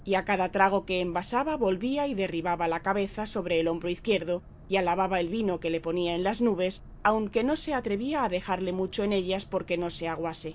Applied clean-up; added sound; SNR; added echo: none; Boat, Water vehicle; 19 dB; none.